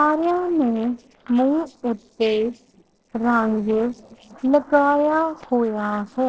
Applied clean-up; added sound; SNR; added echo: neural separator model SepFormer DNS4.